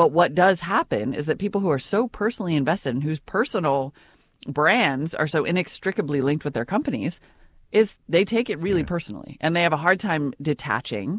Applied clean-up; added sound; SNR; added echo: none; none; none; none.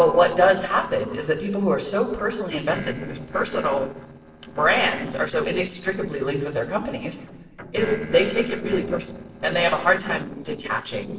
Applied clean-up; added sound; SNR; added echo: neural separator model SepFormer DNS4.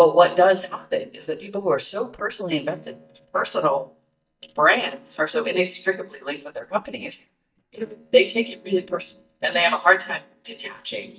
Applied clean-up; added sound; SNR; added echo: neural mask model DeepFilterNet 3.